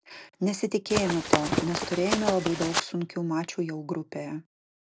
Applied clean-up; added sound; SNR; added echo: none; Run; -1 dB; none.